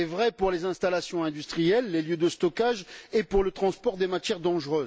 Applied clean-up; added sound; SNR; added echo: none; none; none; none.